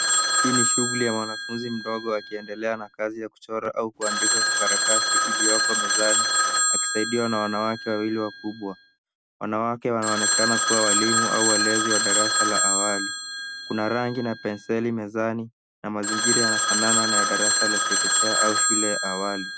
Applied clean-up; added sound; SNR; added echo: none; Telephone; -5 dB; none.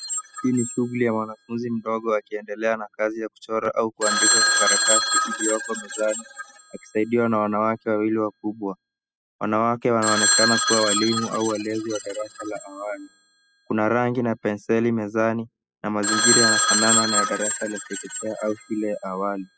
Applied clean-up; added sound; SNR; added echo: classical method spectral subtraction.